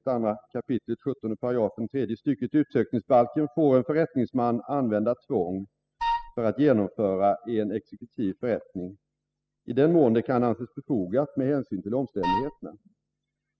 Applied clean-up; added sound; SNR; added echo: classical method spectral subtraction.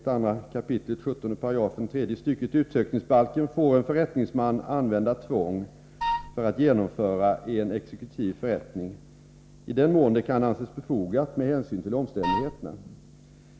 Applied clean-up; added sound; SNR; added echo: none; Wind instrument, woodwind instrument; 3 dB; none.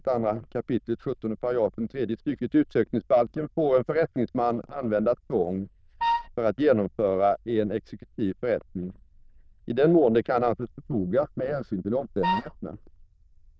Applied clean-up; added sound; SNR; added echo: neural diffusion model UNIVERSE++.